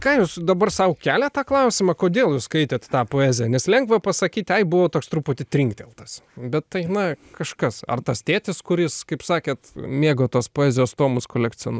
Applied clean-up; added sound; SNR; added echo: none; none; none; none.